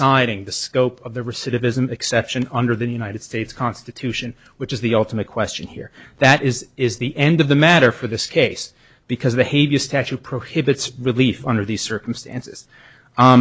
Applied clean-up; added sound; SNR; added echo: none; none; none; none.